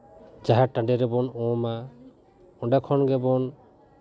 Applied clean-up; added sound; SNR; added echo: none; none; none; none.